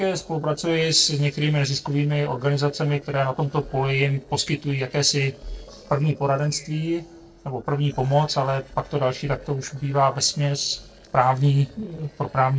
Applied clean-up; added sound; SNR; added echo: neural separator model SepFormer DNS4.